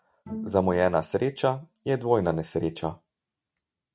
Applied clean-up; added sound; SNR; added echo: neural mask model RNNoise.